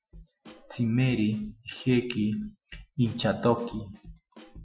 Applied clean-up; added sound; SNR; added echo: classical method Wiener filter.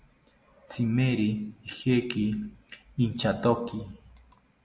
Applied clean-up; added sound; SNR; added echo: none; none; none; none.